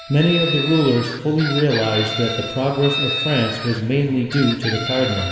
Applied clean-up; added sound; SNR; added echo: none; Chicken, rooster; 7 dB; reverberation time 2.2 s.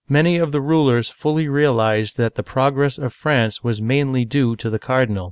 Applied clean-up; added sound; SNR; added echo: none; none; none; none.